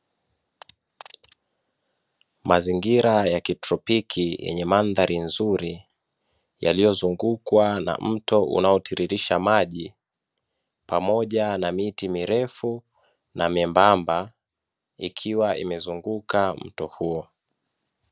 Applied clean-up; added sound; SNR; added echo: none; none; none; none.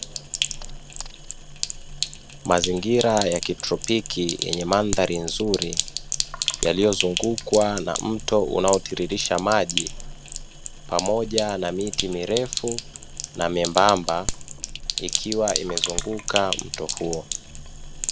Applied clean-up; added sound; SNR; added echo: none; Sink (filling or washing); 5 dB; none.